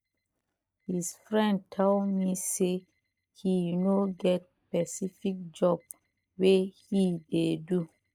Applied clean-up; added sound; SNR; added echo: neural mask model DeepFilterNet 3.